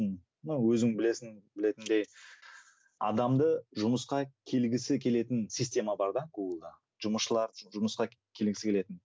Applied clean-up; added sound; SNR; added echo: none; none; none; none.